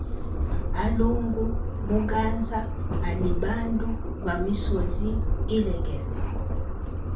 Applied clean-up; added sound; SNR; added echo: none; Subway, metro, underground; -4 dB; reverberation time 0.3 s.